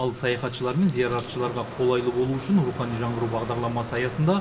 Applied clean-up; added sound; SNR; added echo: none; Bathtub (filling or washing); 13 dB; reverberation time 1.5 s.